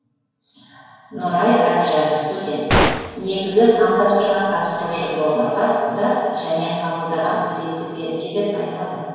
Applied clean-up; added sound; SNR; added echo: none; Gunshot, gunfire; 4 dB; reverberation time 1.9 s.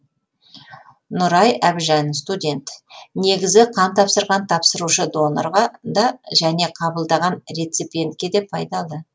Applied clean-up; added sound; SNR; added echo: none; none; none; none.